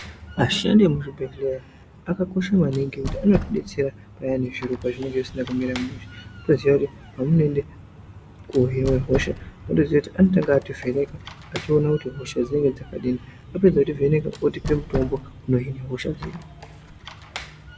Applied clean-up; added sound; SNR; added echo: none; Squeak; 14 dB; none.